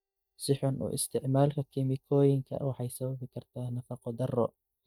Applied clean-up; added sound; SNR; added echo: neural mask model DeepFilterNet 3.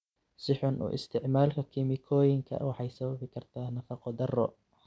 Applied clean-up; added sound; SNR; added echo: none; none; none; none.